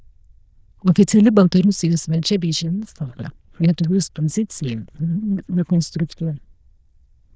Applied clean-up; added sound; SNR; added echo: neural diffusion model UNIVERSE++.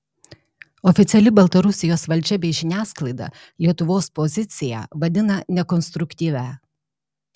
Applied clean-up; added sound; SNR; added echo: none; none; none; none.